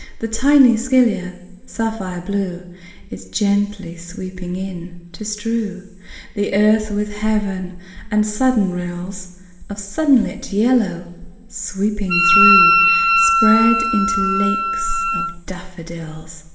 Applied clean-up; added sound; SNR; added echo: none; Wind instrument, woodwind instrument; -4 dB; reverberation time 1.7 s.